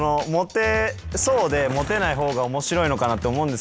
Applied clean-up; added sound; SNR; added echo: none; Bicycle; 18 dB; none.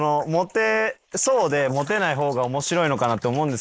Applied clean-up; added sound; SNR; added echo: neural mask model Resemble Enhance denoiser.